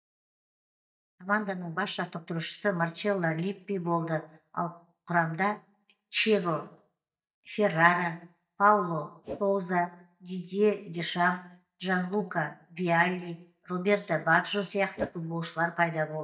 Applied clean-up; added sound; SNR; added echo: neural mask model DeepFilterNet 3.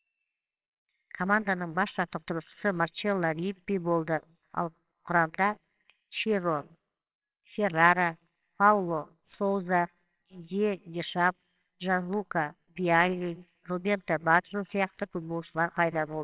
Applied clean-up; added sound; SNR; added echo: neural separator model SepFormer WHAMR!.